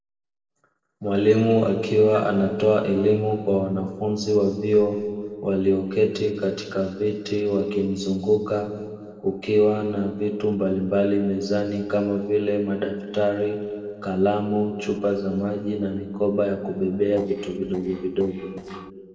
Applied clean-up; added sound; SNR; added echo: neural separator model SepFormer DNS4.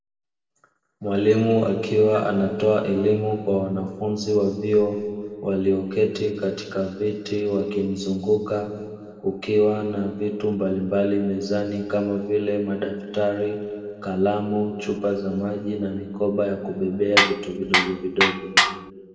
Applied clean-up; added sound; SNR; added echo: none; Tools; -1 dB; reverberation time 2.1 s.